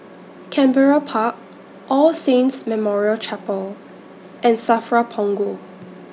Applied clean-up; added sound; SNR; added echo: none; none; none; none.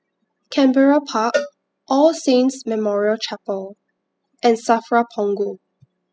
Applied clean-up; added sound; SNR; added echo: classical method spectral subtraction.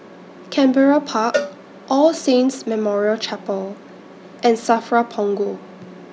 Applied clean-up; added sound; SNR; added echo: none; Cowbell; 11 dB; none.